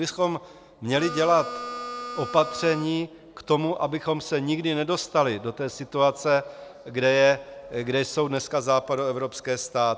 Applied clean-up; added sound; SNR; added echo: none; Harmonica; 10 dB; none.